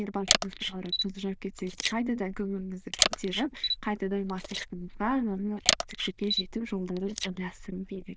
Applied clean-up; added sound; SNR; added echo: neural diffusion model UNIVERSE++.